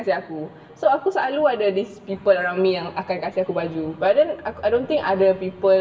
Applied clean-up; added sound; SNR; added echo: none; none; none; reverberation time 1.0 s.